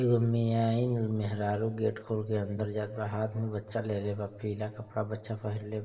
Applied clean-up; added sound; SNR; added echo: none; none; none; reverberation time 2.2 s.